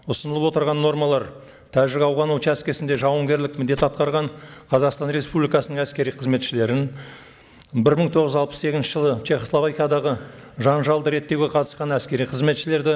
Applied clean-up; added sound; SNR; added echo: none; Keys jangling; 20 dB; none.